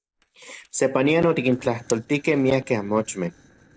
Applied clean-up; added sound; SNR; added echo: neural separator model SepFormer DNS4.